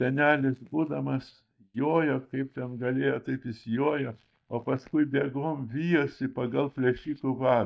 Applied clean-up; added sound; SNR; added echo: neural mask model DeepFilterNet 3.